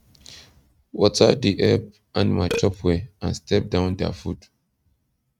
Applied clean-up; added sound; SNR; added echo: neural mask model RNNoise.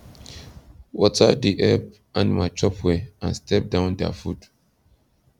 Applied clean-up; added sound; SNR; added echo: none; none; none; none.